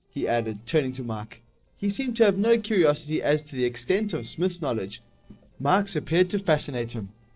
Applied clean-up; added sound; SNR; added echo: neural separator model SepFormer DNS4.